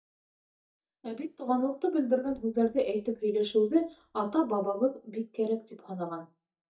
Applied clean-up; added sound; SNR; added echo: neural mask model DeepFilterNet 3.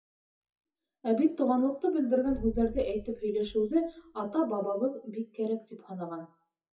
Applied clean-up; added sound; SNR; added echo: classical method WPE with log-MMSE.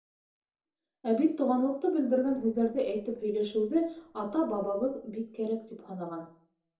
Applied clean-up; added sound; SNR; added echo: neural separator model SepFormer DNS4.